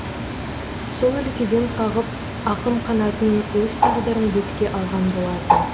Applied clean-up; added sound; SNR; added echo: none; Bird; 2 dB; none.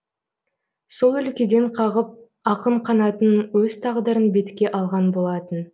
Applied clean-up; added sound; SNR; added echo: none; none; none; none.